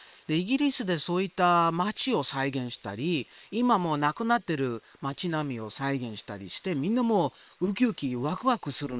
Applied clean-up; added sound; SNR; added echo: neural separator model SepFormer WHAM!.